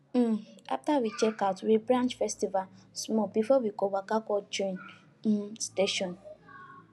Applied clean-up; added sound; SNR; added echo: none; none; none; none.